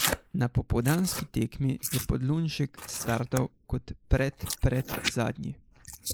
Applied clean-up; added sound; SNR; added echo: neural mask model Resemble Enhance denoiser.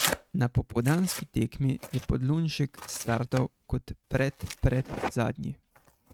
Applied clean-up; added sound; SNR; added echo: neural mask model RNNoise.